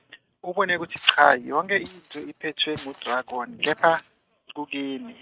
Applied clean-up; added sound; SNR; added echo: neural mask model RNNoise.